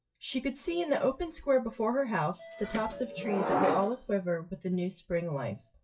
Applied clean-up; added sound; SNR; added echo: classical method WPE with log-MMSE.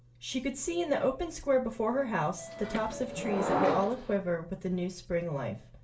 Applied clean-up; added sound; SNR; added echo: none; Subway, metro, underground; 2 dB; reverberation time 0.3 s.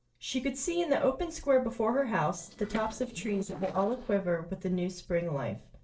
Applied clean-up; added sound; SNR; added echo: neural separator model SepFormer DNS4.